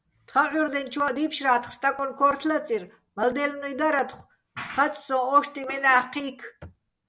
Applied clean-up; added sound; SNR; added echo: none; none; none; none.